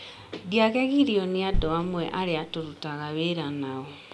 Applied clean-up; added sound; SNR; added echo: none; Bass drum; 3 dB; none.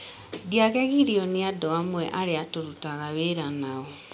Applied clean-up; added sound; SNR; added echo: none; none; none; none.